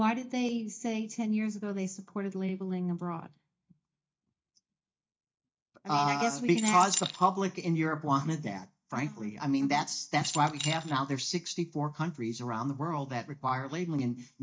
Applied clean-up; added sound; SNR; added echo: neural mask model DeepFilterNet 3.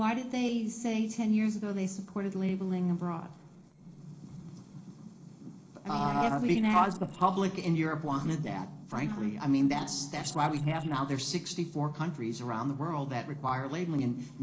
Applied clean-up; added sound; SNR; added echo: neural separator model SepFormer DNS4.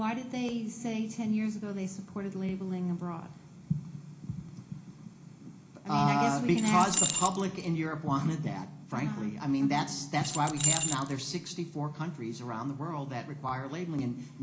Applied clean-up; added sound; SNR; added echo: none; Keys jangling; 1 dB; reverberation time 0.4 s.